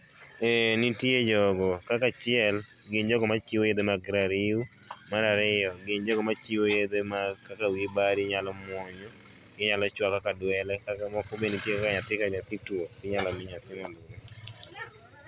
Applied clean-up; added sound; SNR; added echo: none; none; none; none.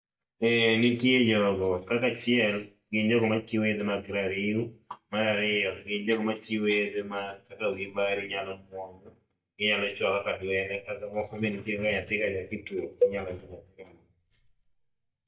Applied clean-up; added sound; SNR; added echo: neural mask model DeepFilterNet 3.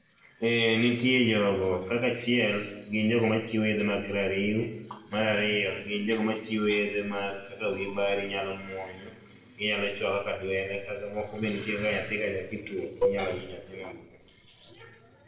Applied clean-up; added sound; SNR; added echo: neural separator model SepFormer DNS4.